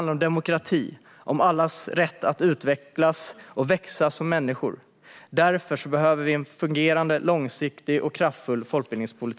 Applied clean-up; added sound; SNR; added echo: none; none; none; none.